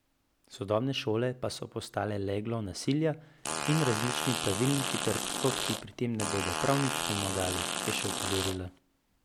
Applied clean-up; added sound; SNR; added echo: none; Fart; 1 dB; none.